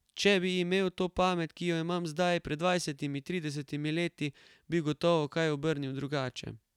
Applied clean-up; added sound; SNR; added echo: none; none; none; none.